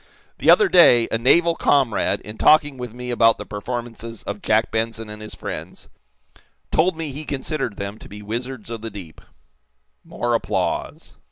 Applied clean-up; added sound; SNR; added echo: none; none; none; none.